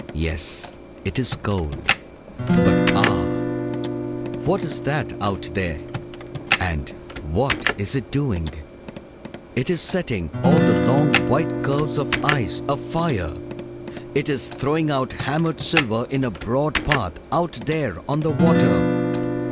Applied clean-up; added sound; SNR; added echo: none; Guitar + Computer keyboard; 0 dB; none.